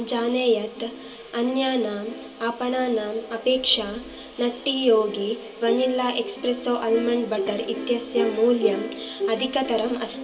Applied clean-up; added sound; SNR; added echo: none; Plucked string instrument; 10 dB; reverberation time 0.2 s.